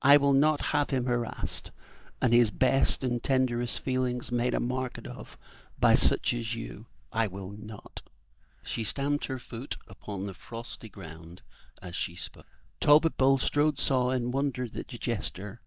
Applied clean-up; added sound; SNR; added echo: neural mask model DeepFilterNet 3.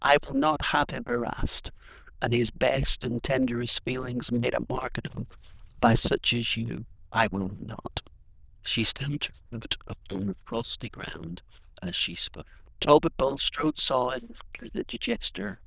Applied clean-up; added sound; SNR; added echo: neural diffusion model UNIVERSE++.